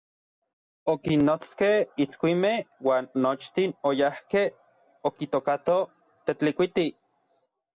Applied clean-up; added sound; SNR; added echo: none; none; none; none.